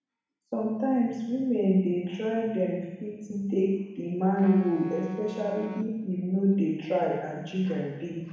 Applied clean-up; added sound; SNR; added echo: none; Wind instrument, woodwind instrument; 14 dB; reverberation time 1.1 s.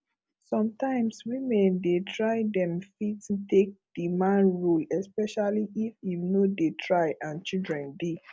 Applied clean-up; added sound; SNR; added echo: none; none; none; none.